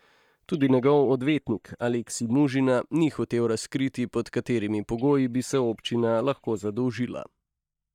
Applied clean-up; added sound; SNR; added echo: neural mask model DeepFilterNet 3.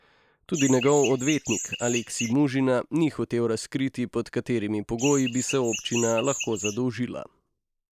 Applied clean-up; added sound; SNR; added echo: neural mask model Resemble Enhance denoiser.